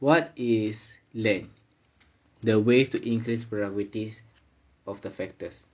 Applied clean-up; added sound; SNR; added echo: none; none; none; none.